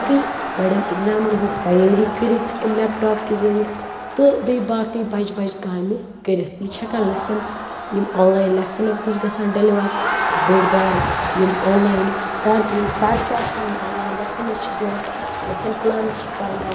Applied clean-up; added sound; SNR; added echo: none; Crowd; 6 dB; reverberation time 1.7 s.